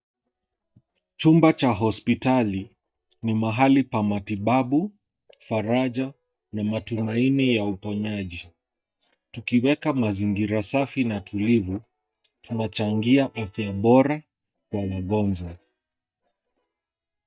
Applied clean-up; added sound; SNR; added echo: neural mask model DeepFilterNet 3.